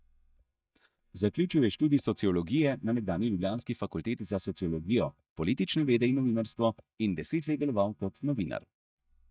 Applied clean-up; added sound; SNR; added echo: neural mask model DeepFilterNet 3.